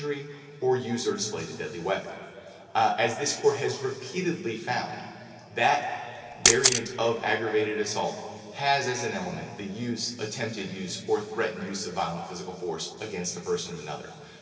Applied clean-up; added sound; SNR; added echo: none; Camera; -4 dB; reverberation time 2.6 s.